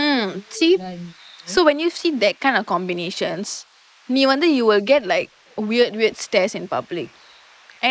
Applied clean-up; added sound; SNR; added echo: neural mask model Resemble Enhance denoiser.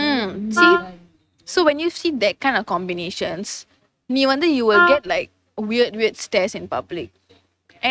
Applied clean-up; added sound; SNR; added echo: neural mask model RNNoise.